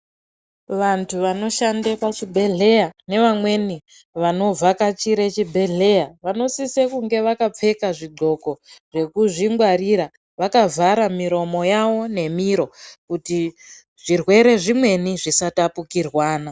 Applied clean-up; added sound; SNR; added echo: none; none; none; none.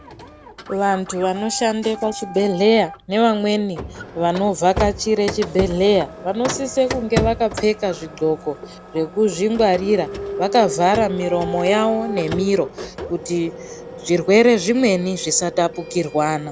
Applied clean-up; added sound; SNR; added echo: none; Printer; 11 dB; none.